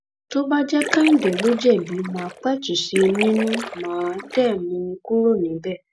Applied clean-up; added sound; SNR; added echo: none; Splash, splatter; 10 dB; none.